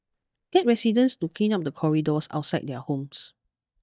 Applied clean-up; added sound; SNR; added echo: neural mask model DeepFilterNet 3.